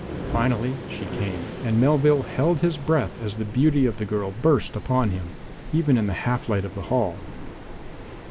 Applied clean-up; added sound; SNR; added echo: none; Waves, surf; 10 dB; none.